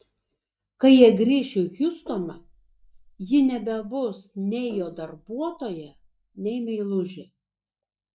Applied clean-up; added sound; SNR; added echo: neural mask model DeepFilterNet 3.